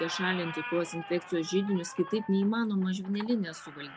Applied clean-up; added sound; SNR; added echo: none; Squeak; 13 dB; none.